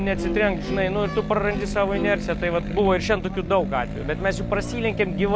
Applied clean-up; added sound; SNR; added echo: none; Bowed string instrument; 10 dB; none.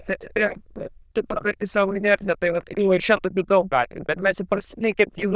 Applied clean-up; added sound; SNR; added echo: neural diffusion model UNIVERSE++.